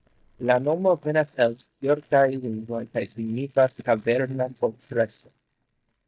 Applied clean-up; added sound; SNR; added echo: neural mask model DeepFilterNet 3.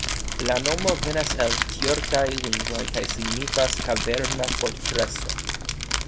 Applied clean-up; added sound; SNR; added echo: none; Crumpling, crinkling; 0 dB; none.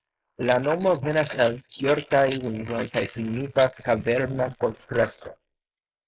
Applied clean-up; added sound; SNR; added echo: neural mask model Resemble Enhance denoiser.